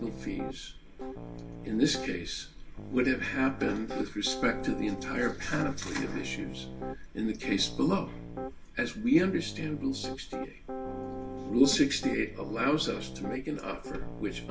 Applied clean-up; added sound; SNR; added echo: none; Piano; 9 dB; reverberation time 0.2 s.